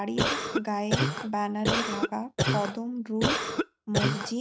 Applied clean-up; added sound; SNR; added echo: none; Cough; -3 dB; none.